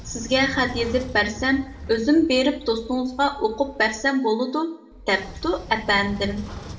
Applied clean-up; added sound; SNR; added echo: none; Sliding door / Train; 15 dB; reverberation time 0.6 s.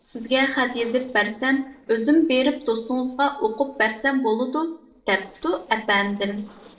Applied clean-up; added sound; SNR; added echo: neural separator model SepFormer DNS4.